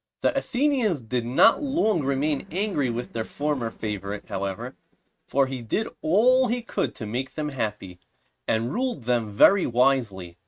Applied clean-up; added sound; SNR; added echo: neural mask model RNNoise.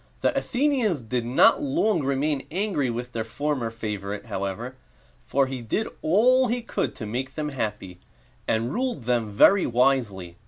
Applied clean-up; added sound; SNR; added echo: none; none; none; none.